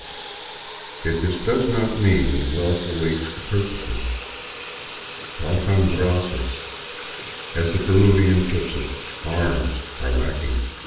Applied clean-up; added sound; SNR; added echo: none; Sink (filling or washing) / Water tap, faucet; 12 dB; reverberation time 0.8 s.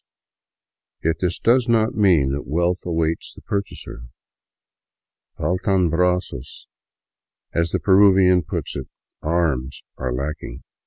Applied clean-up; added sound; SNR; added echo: none; none; none; none.